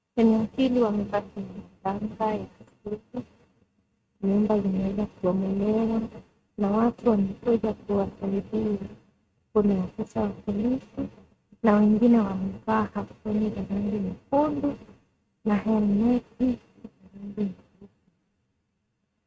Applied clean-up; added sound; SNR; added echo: neural mask model RNNoise.